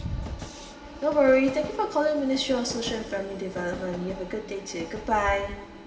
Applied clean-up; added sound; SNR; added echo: none; Train; 11 dB; reverberation time 1.9 s.